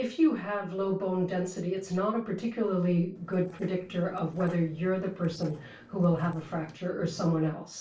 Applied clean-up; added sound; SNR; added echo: neural separator model SepFormer DNS4.